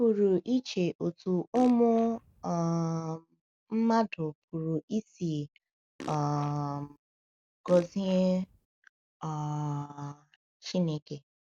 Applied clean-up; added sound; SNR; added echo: none; Fart; 17 dB; none.